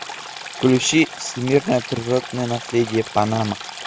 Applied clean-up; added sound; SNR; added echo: none; Stream; 13 dB; none.